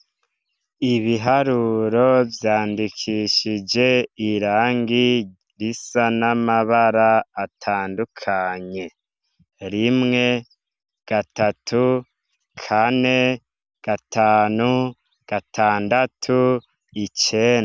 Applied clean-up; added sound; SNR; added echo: none; none; none; none.